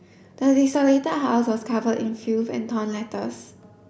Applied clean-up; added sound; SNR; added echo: none; none; none; none.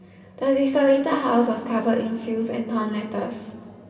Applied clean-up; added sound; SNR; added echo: none; none; none; reverberation time 2.5 s.